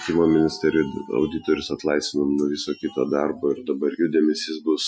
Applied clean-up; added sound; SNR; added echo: classical method Wiener filter.